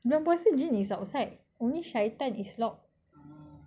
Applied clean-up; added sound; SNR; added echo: none; none; none; none.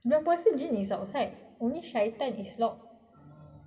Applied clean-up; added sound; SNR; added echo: none; none; none; reverberation time 2.0 s.